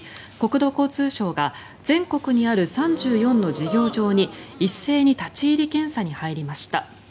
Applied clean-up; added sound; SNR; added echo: none; Gasp; 14 dB; none.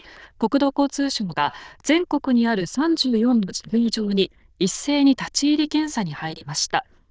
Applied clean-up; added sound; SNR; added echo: neural diffusion model UNIVERSE++.